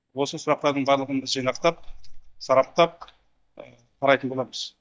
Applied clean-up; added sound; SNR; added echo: neural mask model DeepFilterNet 3.